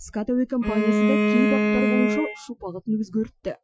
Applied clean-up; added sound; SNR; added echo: classical method Wiener filter.